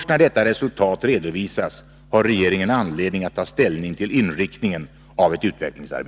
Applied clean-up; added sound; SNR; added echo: none; none; none; none.